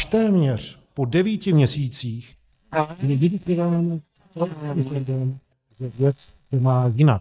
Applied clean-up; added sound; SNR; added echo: neural mask model DeepFilterNet 3.